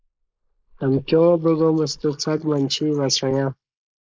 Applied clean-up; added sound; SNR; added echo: neural mask model Resemble Enhance denoiser.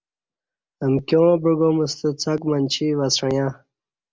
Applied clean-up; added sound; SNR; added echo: none; none; none; none.